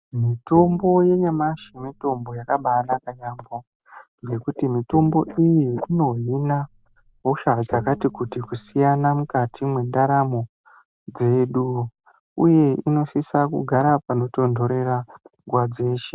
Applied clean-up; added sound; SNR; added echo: none; Bowed string instrument; 19 dB; none.